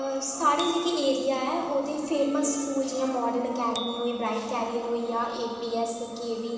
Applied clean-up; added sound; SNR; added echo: none; Bicycle bell; 18 dB; reverberation time 1.6 s.